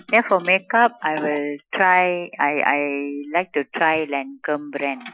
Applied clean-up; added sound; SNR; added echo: classical method Wiener filter.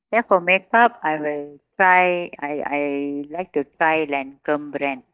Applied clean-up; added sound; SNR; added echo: neural mask model DeepFilterNet 3.